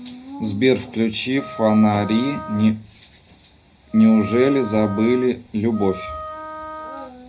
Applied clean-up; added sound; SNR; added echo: none; Wind instrument, woodwind instrument; 14 dB; reverberation time 0.4 s.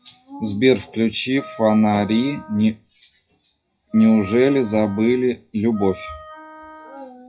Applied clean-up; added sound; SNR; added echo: classical method WPE with log-MMSE.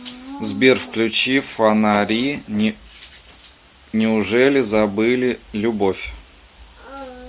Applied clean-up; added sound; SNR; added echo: none; none; none; none.